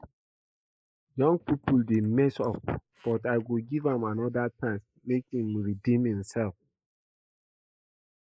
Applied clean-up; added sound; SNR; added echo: neural mask model Resemble Enhance denoiser.